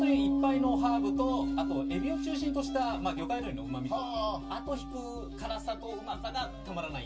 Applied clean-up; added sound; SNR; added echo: none; Piano; -1 dB; reverberation time 0.1 s.